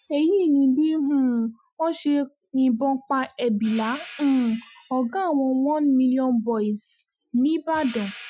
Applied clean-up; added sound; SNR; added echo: classical method Wiener filter.